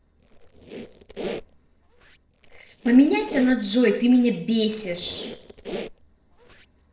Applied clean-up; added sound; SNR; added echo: neural separator model SepFormer DNS4.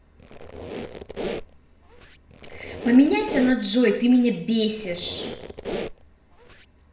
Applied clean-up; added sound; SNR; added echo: none; Squeak; 11 dB; reverberation time 0.7 s.